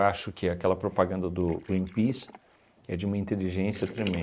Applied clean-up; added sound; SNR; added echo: neural mask model Resemble Enhance denoiser.